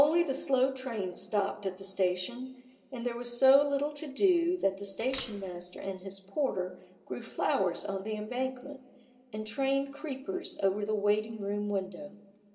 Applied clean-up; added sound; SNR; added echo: none; Door; 17 dB; reverberation time 2.8 s.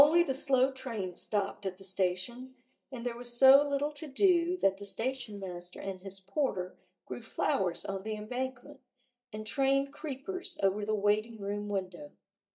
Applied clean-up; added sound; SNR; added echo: neural mask model DeepFilterNet 3.